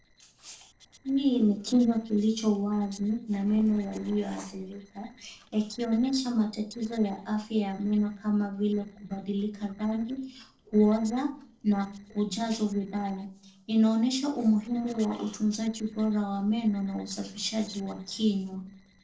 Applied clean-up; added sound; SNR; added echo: neural separator model SepFormer DNS4.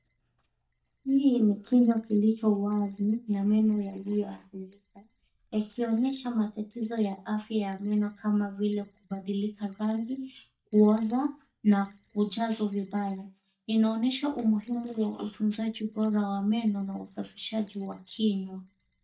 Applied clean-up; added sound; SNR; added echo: neural mask model DeepFilterNet 3.